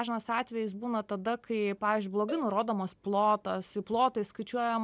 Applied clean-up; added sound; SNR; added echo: none; Cowbell; 19 dB; none.